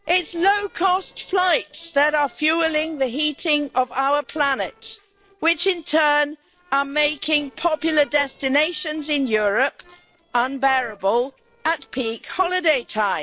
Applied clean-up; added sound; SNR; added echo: neural separator model SepFormer DNS4.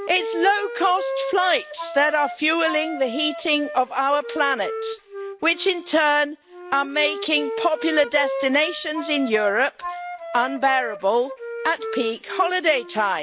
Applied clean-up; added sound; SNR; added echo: none; Wind instrument, woodwind instrument; 9 dB; none.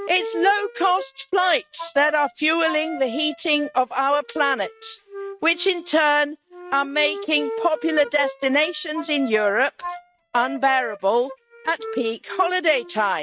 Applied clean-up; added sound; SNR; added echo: neural mask model RNNoise.